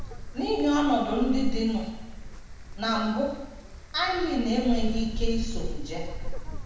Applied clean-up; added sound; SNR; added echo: none; Wind; 3 dB; reverberation time 1.0 s.